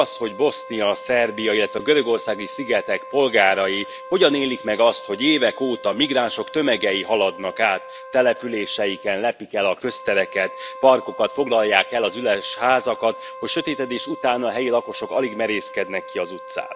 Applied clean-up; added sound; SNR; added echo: none; Wind instrument, woodwind instrument; 16 dB; none.